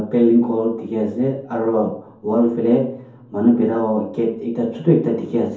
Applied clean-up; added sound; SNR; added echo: none; none; none; reverberation time 0.6 s.